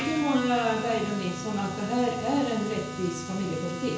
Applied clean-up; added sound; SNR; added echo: none; Bowed string instrument; 9 dB; reverberation time 0.5 s.